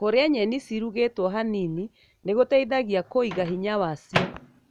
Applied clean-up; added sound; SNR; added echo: none; Microwave oven; 12 dB; none.